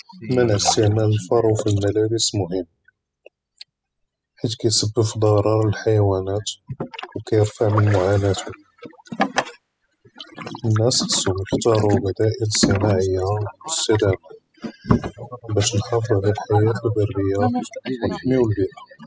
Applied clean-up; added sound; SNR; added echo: classical method spectral subtraction.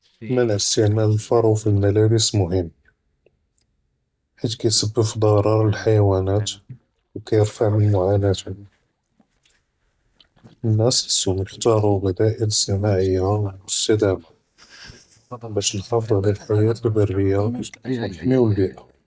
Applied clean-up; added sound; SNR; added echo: neural mask model DeepFilterNet 3.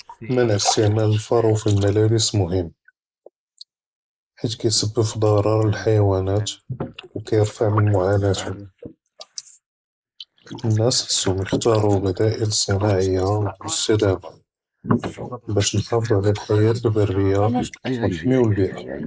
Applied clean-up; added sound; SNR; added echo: neural mask model Resemble Enhance denoiser.